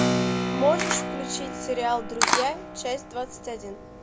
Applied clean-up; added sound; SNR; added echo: none; Keyboard (musical) + Camera; -1 dB; none.